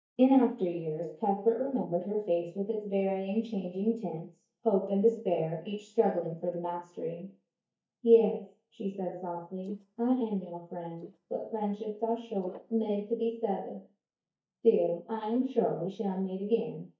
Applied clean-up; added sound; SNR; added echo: neural mask model DeepFilterNet 3.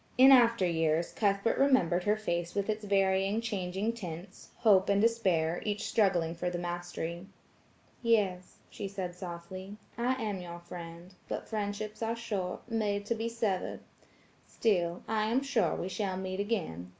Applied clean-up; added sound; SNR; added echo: none; none; none; none.